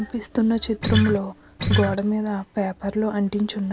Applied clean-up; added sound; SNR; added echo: none; Acoustic guitar; -2 dB; none.